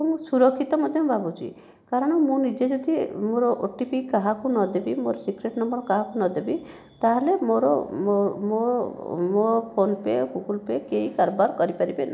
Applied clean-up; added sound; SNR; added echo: none; none; none; none.